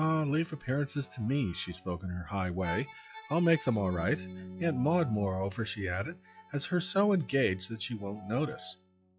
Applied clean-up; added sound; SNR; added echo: classical method log-MMSE.